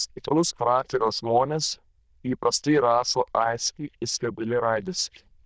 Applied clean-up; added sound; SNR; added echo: neural diffusion model UNIVERSE++.